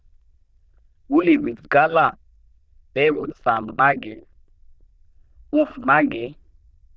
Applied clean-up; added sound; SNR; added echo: neural diffusion model UNIVERSE++.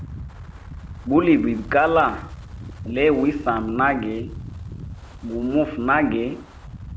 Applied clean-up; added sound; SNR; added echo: none; Wind; 13 dB; none.